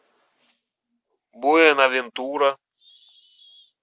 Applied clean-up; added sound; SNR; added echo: none; none; none; none.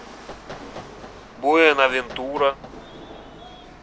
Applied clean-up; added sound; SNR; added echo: none; Knock + Rattle / Chatter / Hiss / Engine / Mechanisms; 15 dB; none.